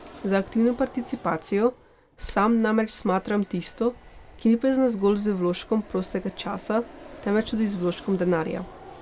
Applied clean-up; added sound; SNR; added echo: none; Fixed-wing aircraft, airplane; 19 dB; none.